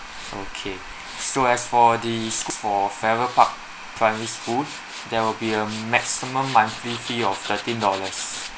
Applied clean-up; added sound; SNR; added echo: none; Tools; 15 dB; none.